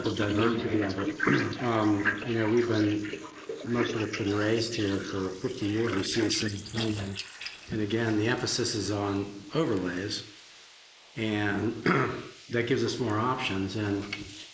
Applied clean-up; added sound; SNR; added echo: neural mask model Resemble Enhance denoiser.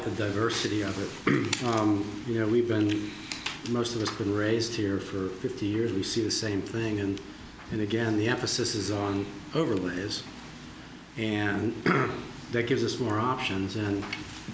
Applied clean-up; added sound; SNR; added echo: none; none; none; none.